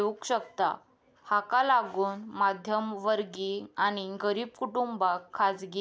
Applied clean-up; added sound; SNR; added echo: none; none; none; none.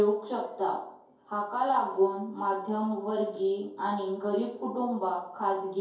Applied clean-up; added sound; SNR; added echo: none; none; none; reverberation time 2.4 s.